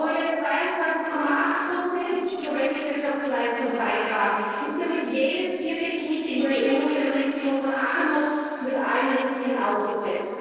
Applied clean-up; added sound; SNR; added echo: neural separator model SepFormer DNS4.